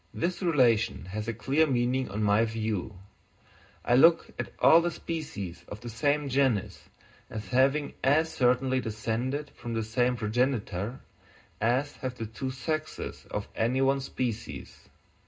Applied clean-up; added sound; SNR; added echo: none; none; none; reverberation time 0.2 s.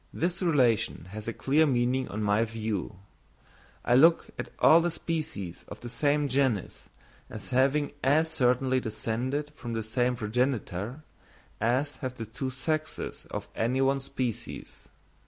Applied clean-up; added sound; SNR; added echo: none; none; none; none.